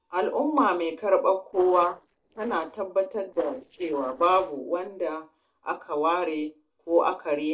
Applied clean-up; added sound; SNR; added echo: neural separator model SepFormer DNS4.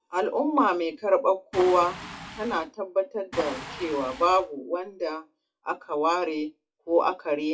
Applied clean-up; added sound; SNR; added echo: classical method WPE with log-MMSE.